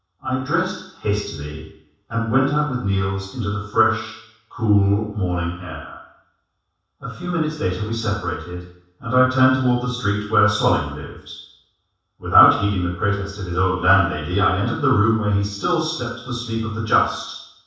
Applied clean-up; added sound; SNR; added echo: none; none; none; reverberation time 0.7 s.